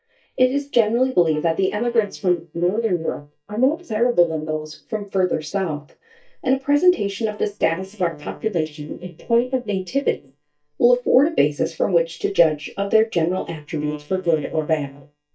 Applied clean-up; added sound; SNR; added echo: neural mask model DeepFilterNet 3.